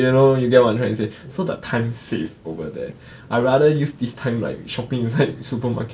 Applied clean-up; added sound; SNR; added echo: none; none; none; none.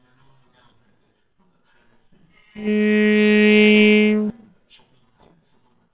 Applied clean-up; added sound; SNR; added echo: neural separator model SepFormer WHAMR!.